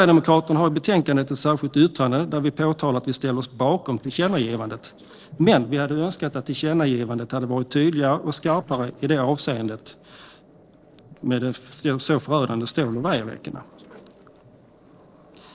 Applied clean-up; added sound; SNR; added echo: neural separator model SepFormer DNS4.